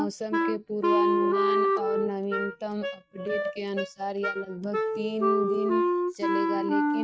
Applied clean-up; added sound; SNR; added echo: neural mask model RNNoise.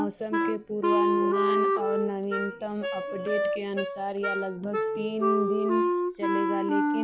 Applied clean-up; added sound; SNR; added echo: none; Wind instrument, woodwind instrument; -4 dB; none.